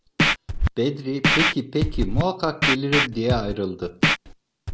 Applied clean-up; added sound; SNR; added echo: none; Scratching (performance technique); -2 dB; none.